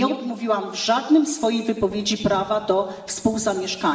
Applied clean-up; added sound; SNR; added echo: none; none; none; reverberation time 2.6 s.